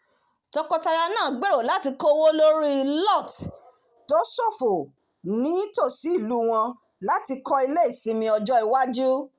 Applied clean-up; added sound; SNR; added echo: none; none; none; none.